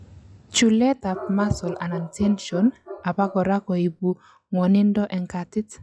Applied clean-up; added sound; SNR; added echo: classical method log-MMSE.